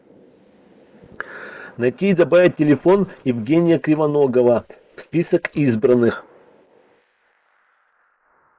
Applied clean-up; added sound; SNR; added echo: neural mask model Resemble Enhance denoiser.